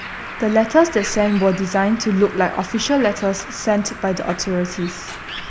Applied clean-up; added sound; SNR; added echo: none; Bird; 12 dB; none.